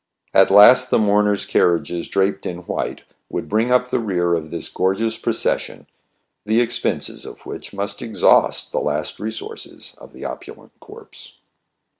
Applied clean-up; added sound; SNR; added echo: none; none; none; none.